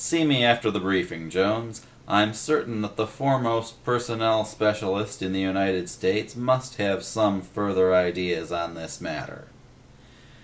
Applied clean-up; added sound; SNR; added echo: none; none; none; none.